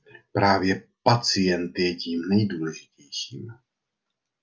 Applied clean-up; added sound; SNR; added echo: none; none; none; none.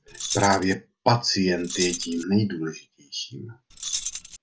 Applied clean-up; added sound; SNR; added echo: none; Keys jangling; 6 dB; none.